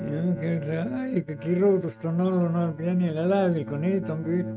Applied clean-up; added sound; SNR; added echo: neural mask model RNNoise.